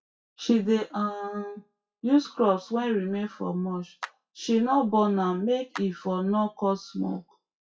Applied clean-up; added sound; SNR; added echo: classical method WPE with log-MMSE.